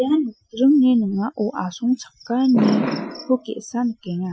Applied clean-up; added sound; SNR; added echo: classical method Wiener filter.